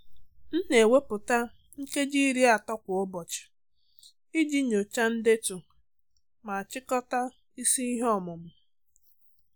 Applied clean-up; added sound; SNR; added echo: none; none; none; none.